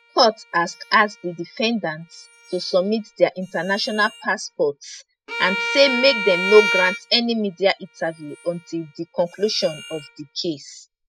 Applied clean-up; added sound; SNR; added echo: classical method spectral subtraction.